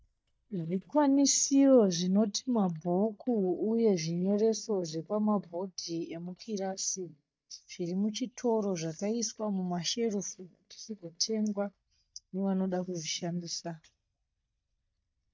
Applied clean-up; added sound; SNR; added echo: neural mask model DeepFilterNet 3.